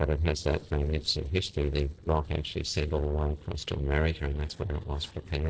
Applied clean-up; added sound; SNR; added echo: neural separator model SepFormer DNS4.